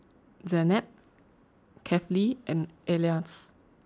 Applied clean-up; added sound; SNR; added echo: none; none; none; none.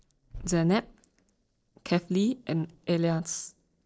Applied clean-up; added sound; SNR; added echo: neural separator model SepFormer DNS4.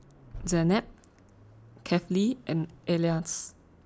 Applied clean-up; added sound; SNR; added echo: none; Accelerating, revving, vroom; 19 dB; none.